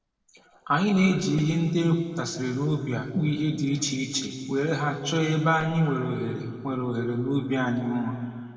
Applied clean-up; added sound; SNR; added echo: neural separator model SepFormer DNS4.